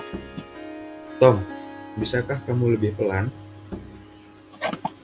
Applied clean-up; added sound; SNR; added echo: none; Harp + Bowed string instrument; 14 dB; none.